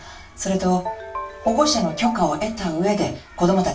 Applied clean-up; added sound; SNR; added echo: none; Ringtone; 11 dB; reverberation time 0.3 s.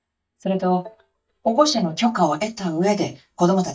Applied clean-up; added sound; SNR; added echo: neural mask model DeepFilterNet 3.